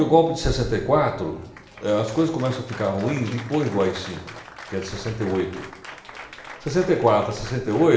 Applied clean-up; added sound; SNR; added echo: none; Applause; 17 dB; reverberation time 0.7 s.